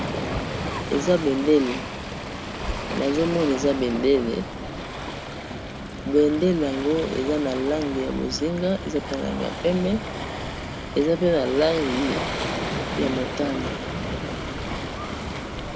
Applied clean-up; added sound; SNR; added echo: none; Waves, surf; 5 dB; none.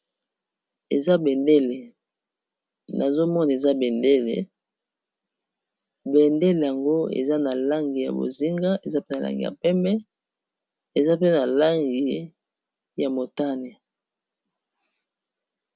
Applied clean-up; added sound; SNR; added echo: none; none; none; none.